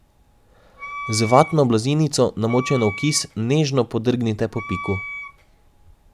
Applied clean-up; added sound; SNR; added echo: none; Wind instrument, woodwind instrument; 13 dB; none.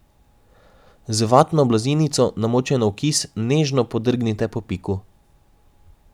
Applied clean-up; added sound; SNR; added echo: none; none; none; none.